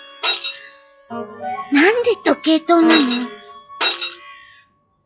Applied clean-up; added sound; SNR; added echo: classical method log-MMSE.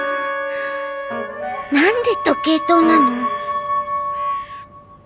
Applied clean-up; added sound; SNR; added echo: none; none; none; none.